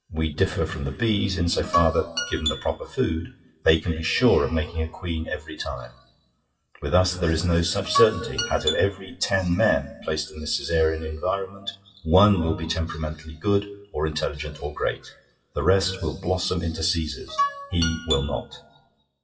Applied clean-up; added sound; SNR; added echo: classical method WPE with log-MMSE.